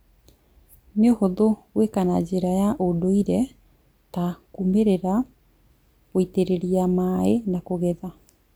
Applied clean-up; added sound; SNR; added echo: none; none; none; none.